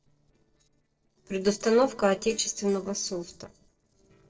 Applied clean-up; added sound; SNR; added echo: neural separator model SepFormer DNS4.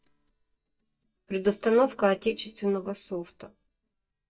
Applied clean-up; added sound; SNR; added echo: neural mask model DeepFilterNet 3.